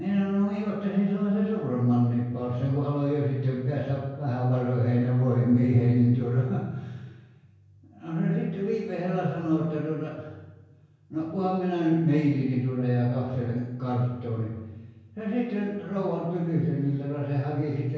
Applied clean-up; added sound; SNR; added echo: none; none; none; reverberation time 1.0 s.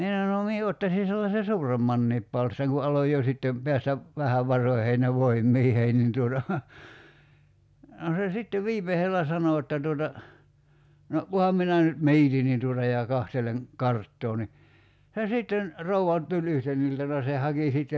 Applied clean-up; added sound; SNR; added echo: none; none; none; none.